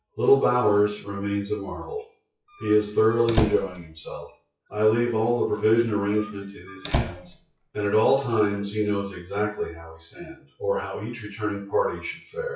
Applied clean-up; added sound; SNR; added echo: classical method WPE with log-MMSE.